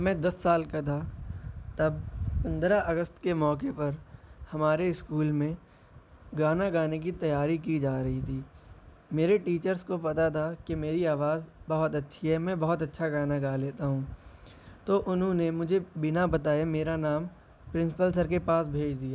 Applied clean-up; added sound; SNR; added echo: none; none; none; none.